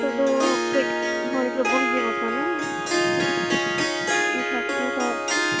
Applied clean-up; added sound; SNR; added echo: none; Harp; -4 dB; none.